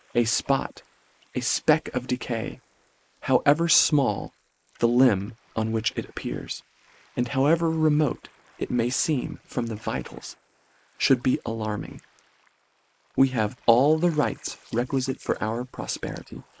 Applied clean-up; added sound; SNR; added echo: neural mask model Resemble Enhance denoiser.